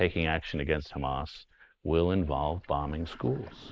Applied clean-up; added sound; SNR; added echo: neural mask model Resemble Enhance denoiser.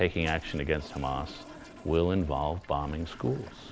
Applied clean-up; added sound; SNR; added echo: none; Toilet flush; 19 dB; none.